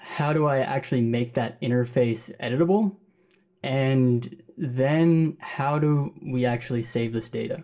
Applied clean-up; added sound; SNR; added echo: none; none; none; reverberation time 0.2 s.